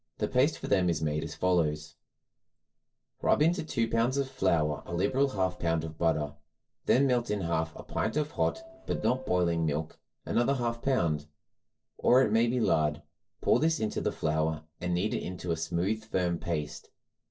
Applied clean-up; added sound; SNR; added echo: neural separator model SepFormer DNS4.